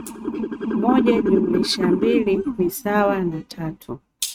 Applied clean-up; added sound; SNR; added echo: neural mask model RNNoise.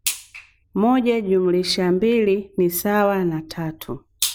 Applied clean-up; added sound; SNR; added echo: none; none; none; none.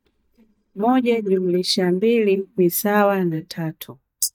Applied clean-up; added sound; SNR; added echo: neural mask model DeepFilterNet 3.